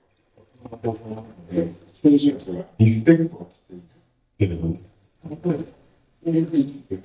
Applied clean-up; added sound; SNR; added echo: neural mask model DeepFilterNet 3.